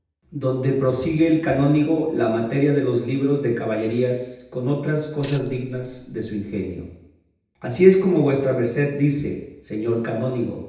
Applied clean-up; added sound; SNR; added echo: none; Tambourine; 6 dB; reverberation time 0.9 s.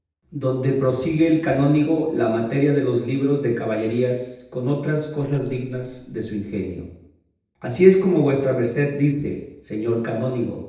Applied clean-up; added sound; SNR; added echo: neural separator model SepFormer DNS4.